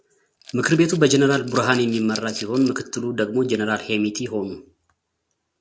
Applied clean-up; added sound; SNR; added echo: none; Rattle / Glass; 18 dB; none.